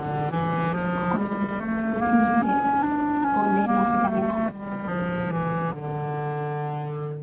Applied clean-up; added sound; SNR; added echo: neural mask model RNNoise.